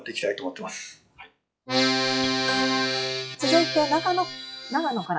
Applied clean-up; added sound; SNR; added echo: classical method log-MMSE.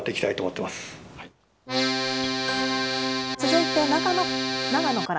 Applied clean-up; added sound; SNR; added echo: none; Accordion; -2 dB; none.